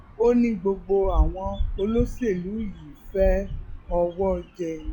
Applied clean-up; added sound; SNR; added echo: classical method log-MMSE.